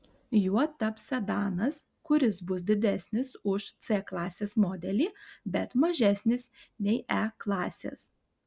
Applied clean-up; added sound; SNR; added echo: none; none; none; none.